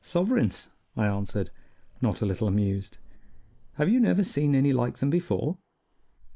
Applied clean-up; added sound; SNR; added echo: neural mask model Resemble Enhance denoiser.